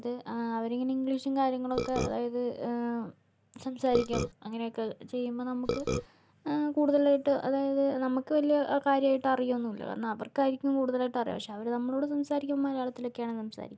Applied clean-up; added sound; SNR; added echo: none; Burping, eructation; 1 dB; none.